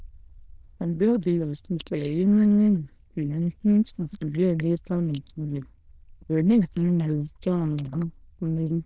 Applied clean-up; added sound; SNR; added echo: neural diffusion model UNIVERSE++.